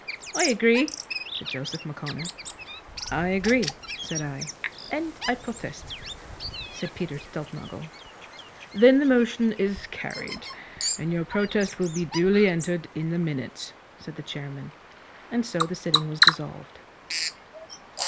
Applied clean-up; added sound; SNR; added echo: none; Bird vocalization, bird call, bird song; 6 dB; none.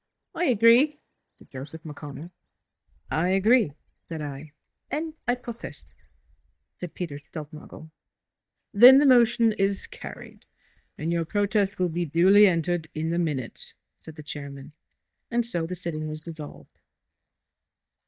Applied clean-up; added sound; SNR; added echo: neural mask model DeepFilterNet 3.